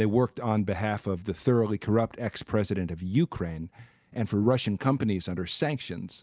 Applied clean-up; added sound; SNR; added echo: none; none; none; none.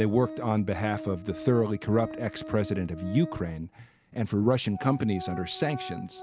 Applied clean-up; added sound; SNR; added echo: none; Organ; 13 dB; none.